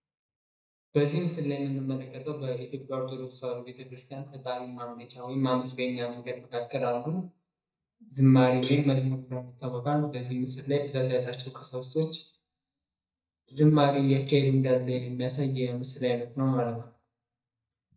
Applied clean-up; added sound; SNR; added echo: neural mask model DeepFilterNet 3.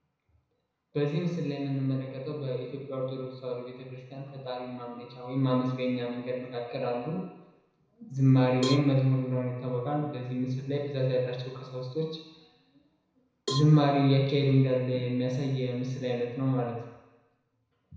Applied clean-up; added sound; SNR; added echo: none; Cowbell; 13 dB; reverberation time 1.0 s.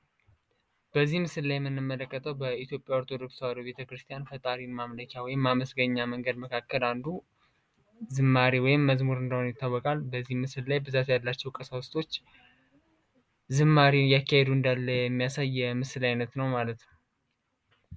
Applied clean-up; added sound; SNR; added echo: none; none; none; none.